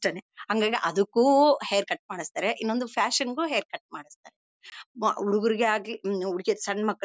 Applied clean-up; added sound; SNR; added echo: none; none; none; none.